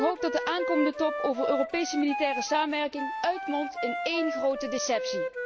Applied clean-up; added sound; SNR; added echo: none; Wind instrument, woodwind instrument; 4 dB; none.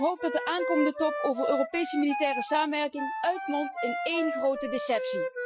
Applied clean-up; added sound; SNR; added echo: classical method Wiener filter.